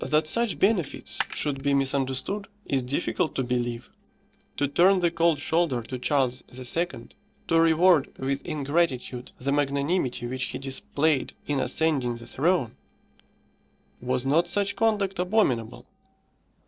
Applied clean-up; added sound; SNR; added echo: neural separator model SepFormer DNS4.